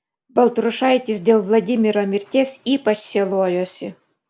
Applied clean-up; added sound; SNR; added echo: none; none; none; none.